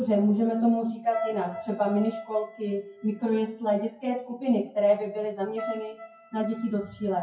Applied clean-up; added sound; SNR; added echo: classical method WPE with log-MMSE.